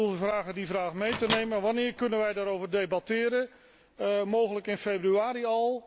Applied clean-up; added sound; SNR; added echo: none; Microwave oven; 10 dB; none.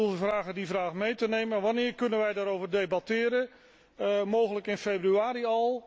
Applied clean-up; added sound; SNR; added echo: none; none; none; none.